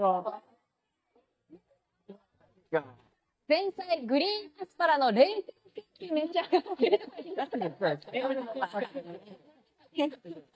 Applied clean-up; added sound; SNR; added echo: neural mask model DeepFilterNet 3.